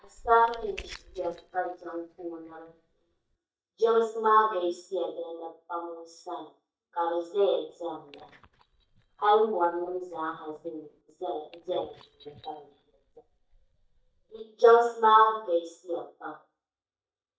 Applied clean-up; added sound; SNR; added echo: neural mask model DeepFilterNet 3.